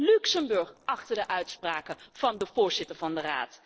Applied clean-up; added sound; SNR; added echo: neural separator model SepFormer DNS4.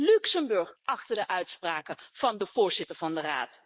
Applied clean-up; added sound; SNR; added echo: neural mask model Resemble Enhance denoiser.